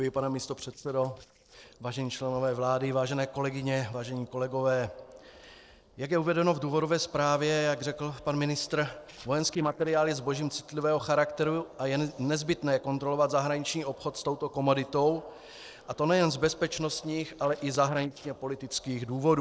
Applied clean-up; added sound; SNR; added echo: neural separator model SepFormer DNS4.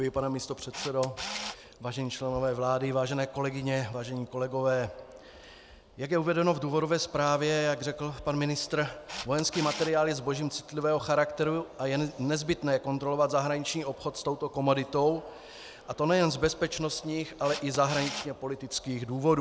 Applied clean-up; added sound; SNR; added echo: none; Camera; 17 dB; none.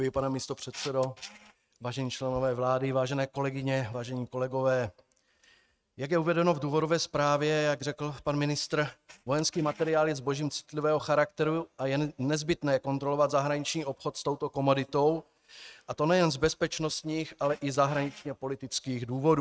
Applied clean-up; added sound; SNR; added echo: neural mask model RNNoise.